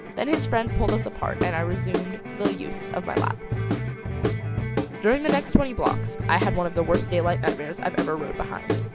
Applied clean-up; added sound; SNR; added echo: none; Guitar / Drum; 1 dB; none.